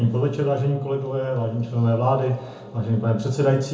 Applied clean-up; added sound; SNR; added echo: none; none; none; reverberation time 0.7 s.